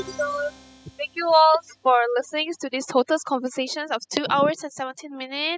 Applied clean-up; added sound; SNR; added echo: classical method spectral subtraction.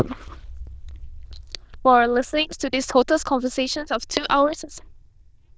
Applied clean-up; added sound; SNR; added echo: neural diffusion model UNIVERSE++.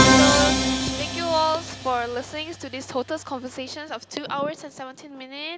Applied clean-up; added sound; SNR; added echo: none; Musical instrument; -3 dB; none.